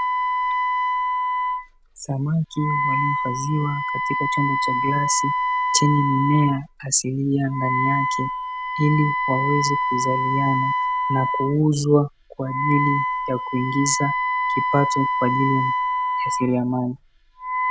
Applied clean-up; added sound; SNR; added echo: none; Wind instrument, woodwind instrument; 0 dB; none.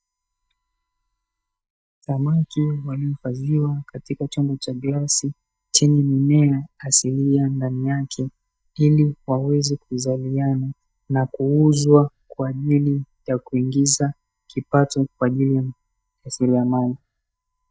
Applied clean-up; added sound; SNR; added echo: neural mask model DeepFilterNet 3.